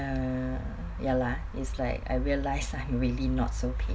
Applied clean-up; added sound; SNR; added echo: none; none; none; none.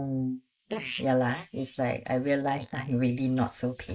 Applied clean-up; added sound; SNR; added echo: neural mask model Resemble Enhance denoiser.